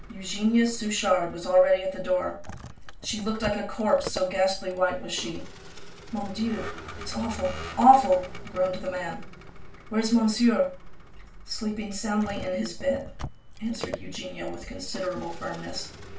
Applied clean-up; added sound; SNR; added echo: none; Vehicle; 16 dB; reverberation time 0.3 s.